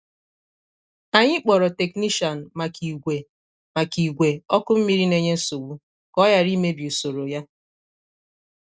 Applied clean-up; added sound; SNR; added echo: none; none; none; none.